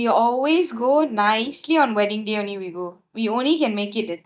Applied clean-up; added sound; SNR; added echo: neural mask model DeepFilterNet 3.